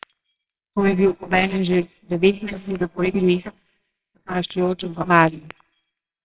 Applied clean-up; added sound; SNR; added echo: neural separator model SepFormer WHAMR!.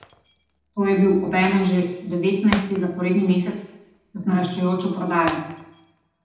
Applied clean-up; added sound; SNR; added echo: none; Shatter; 17 dB; reverberation time 0.8 s.